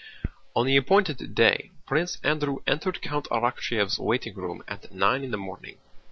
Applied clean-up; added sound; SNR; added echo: none; none; none; none.